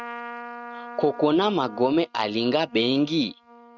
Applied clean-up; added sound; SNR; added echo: neural mask model RNNoise.